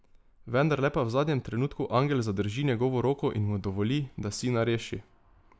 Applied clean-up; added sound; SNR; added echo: none; none; none; none.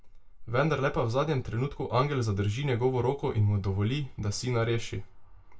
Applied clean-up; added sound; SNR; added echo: none; none; none; reverberation time 0.2 s.